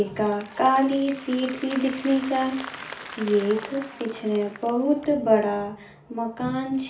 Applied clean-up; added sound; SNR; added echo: none; Applause; 16 dB; reverberation time 0.4 s.